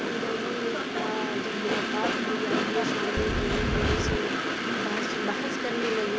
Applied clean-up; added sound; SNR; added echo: none; Train + Wind; -5 dB; none.